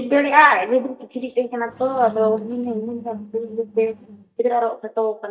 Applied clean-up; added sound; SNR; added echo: neural mask model DeepFilterNet 3.